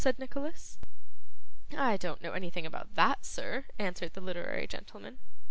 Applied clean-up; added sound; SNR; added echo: none; none; none; none.